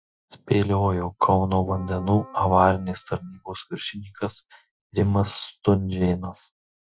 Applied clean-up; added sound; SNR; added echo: classical method Wiener filter.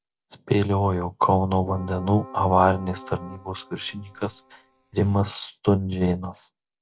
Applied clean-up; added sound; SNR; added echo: none; Keyboard (musical); 19 dB; none.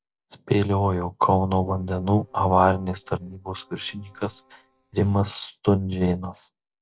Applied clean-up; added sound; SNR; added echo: neural separator model SepFormer DNS4.